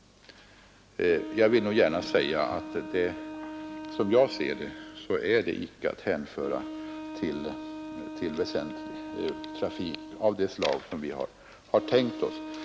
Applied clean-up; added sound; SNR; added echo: none; Wind instrument, woodwind instrument; 11 dB; none.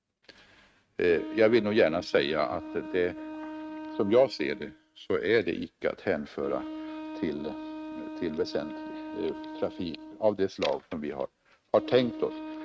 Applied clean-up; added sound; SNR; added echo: neural mask model RNNoise.